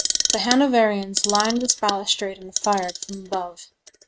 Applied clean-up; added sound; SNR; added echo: neural mask model RNNoise.